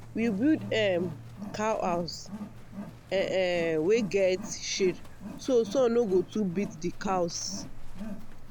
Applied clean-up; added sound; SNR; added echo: none; Wild animals + Livestock, farm animals, working animals; 11 dB; none.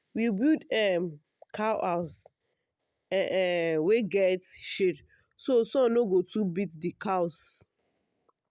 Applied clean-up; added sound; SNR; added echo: none; none; none; none.